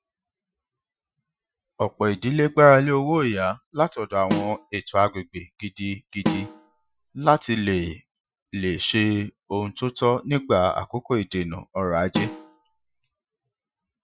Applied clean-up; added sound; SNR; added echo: classical method Wiener filter.